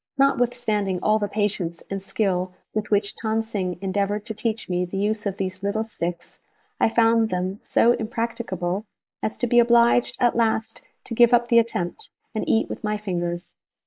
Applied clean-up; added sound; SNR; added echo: neural mask model Resemble Enhance denoiser.